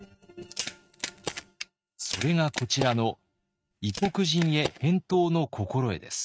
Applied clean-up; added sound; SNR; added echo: neural mask model RNNoise.